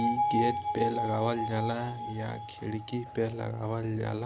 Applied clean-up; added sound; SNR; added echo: none; Bell; 2 dB; none.